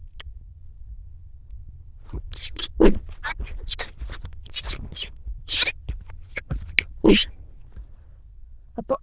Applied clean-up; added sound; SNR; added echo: neural diffusion model UNIVERSE++.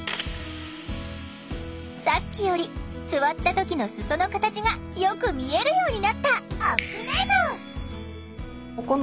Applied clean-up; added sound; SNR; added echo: none; none; none; none.